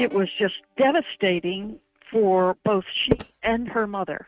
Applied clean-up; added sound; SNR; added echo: neural mask model RNNoise.